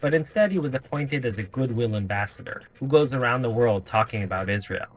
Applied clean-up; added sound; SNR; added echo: neural separator model SepFormer DNS4.